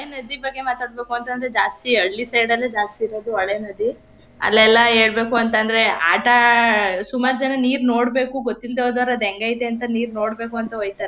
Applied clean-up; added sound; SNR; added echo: neural separator model SepFormer DNS4.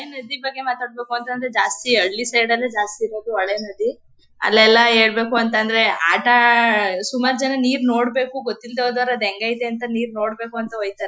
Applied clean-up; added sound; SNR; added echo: classical method Wiener filter.